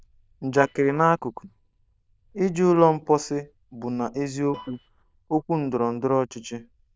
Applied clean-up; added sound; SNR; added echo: neural diffusion model UNIVERSE++.